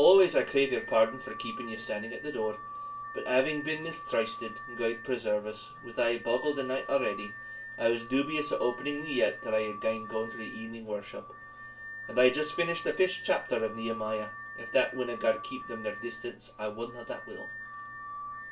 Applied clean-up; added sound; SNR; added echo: none; Alarm / Car; 12 dB; reverberation time 0.2 s.